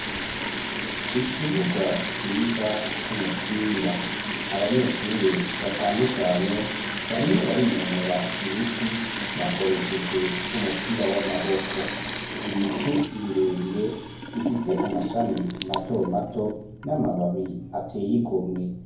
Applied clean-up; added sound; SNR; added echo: none; Sink (filling or washing) / Water tap, faucet; 4 dB; reverberation time 0.9 s.